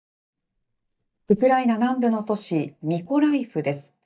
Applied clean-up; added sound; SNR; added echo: neural mask model DeepFilterNet 3.